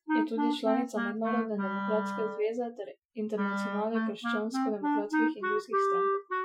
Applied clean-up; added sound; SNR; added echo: classical method Wiener filter.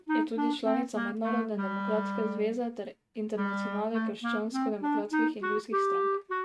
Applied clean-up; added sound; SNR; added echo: neural mask model RNNoise.